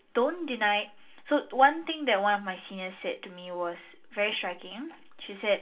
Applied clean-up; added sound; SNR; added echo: none; none; none; reverberation time 0.2 s.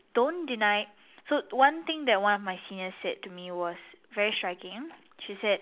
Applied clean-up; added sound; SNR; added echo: none; none; none; none.